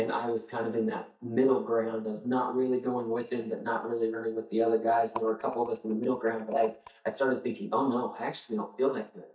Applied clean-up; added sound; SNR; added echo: neural mask model DeepFilterNet 3.